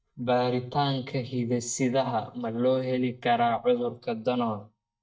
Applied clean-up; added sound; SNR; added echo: neural mask model DeepFilterNet 3.